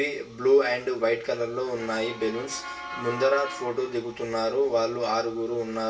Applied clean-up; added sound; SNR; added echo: none; Motor vehicle (road) / Siren; 15 dB; reverberation time 0.2 s.